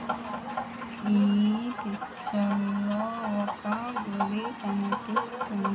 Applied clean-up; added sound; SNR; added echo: none; none; none; none.